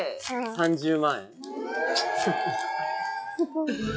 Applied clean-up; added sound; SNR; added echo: classical method log-MMSE.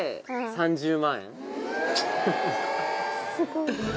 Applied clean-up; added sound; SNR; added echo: none; none; none; none.